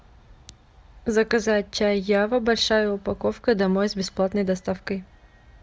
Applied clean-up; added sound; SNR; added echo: none; none; none; none.